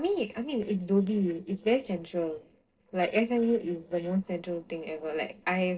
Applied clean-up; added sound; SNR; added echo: neural separator model SepFormer DNS4.